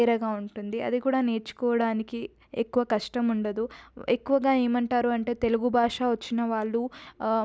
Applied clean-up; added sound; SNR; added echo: none; none; none; none.